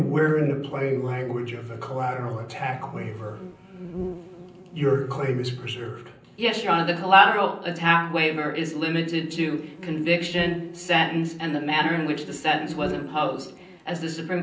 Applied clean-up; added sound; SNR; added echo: none; Insect; 13 dB; reverberation time 0.6 s.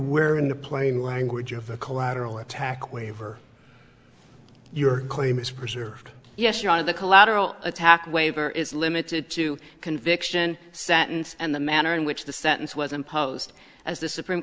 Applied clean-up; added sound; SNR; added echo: none; none; none; none.